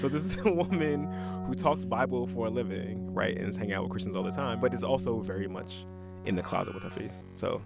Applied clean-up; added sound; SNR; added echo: none; Keyboard (musical); 5 dB; none.